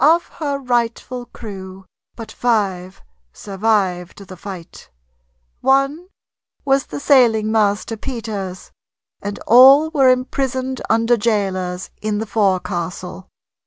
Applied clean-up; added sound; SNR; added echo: none; none; none; none.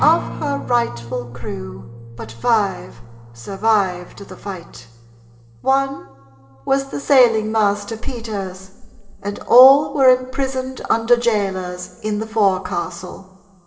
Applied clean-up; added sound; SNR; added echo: none; Acoustic guitar; 18 dB; reverberation time 2.6 s.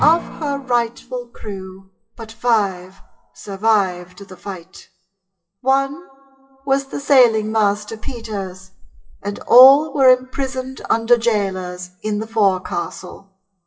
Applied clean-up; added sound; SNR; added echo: classical method WPE with log-MMSE.